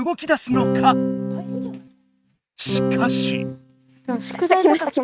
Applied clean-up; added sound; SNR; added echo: neural mask model RNNoise.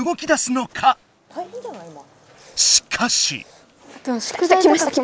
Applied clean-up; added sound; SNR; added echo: none; none; none; none.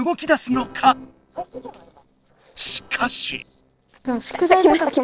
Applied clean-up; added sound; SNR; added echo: neural separator model SepFormer DNS4.